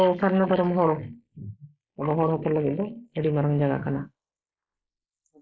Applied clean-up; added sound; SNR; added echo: neural mask model Resemble Enhance denoiser.